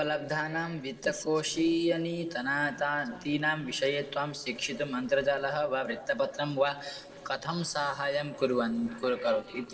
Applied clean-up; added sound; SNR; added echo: neural separator model SepFormer DNS4.